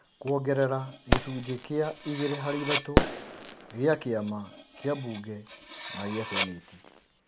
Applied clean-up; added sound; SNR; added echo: none; Cutlery, silverware + Fireworks; 1 dB; none.